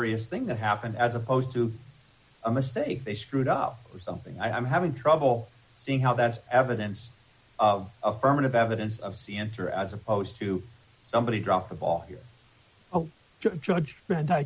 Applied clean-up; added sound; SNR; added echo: none; none; none; none.